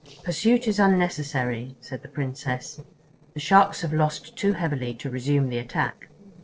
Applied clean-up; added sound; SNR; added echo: neural separator model SepFormer DNS4.